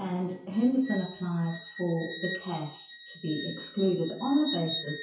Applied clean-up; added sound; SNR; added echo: classical method WPE with log-MMSE.